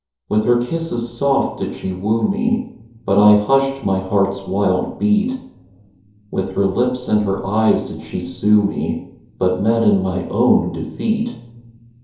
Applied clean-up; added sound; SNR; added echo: none; none; none; reverberation time 2.8 s.